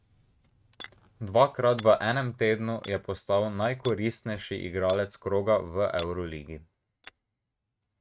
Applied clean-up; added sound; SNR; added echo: neural mask model RNNoise.